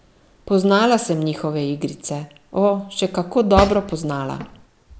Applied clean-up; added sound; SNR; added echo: none; Cutlery, silverware / Drawer open or close; 7 dB; none.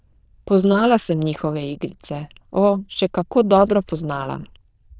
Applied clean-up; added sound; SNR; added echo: neural diffusion model UNIVERSE++.